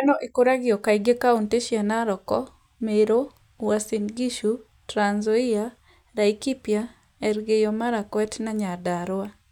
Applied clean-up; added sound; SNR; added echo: none; none; none; none.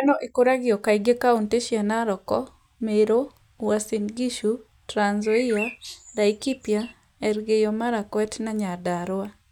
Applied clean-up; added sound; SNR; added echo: none; Bird; 14 dB; none.